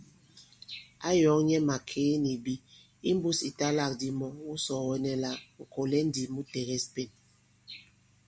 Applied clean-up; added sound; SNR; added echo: none; none; none; none.